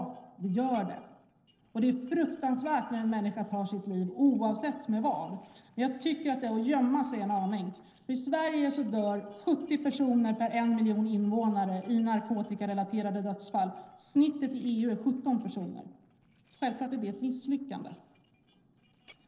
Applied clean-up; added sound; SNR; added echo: neural separator model SepFormer DNS4.